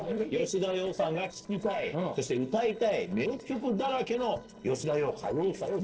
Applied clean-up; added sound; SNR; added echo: neural separator model SepFormer DNS4.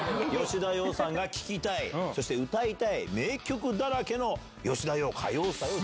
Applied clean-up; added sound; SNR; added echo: none; none; none; none.